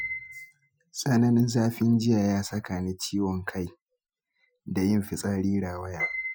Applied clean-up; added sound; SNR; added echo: classical method Wiener filter.